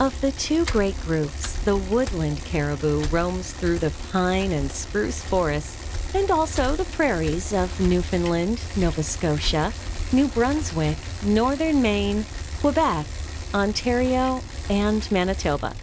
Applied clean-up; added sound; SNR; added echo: none; Bicycle; 7 dB; none.